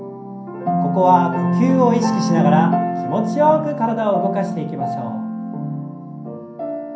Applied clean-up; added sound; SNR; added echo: none; none; none; reverberation time 0.6 s.